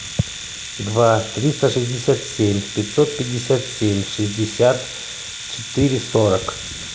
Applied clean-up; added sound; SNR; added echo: none; Domestic sounds, home sounds; 11 dB; none.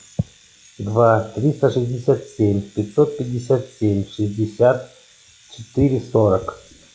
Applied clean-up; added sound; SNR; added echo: classical method log-MMSE.